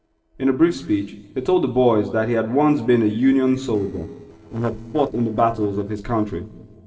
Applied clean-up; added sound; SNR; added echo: neural separator model SepFormer DNS4.